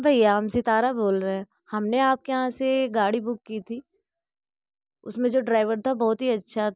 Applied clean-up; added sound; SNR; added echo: none; none; none; none.